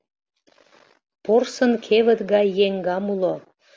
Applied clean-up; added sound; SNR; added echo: none; none; none; none.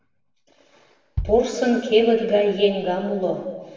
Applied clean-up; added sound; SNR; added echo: none; Bass drum; 13 dB; reverberation time 1.2 s.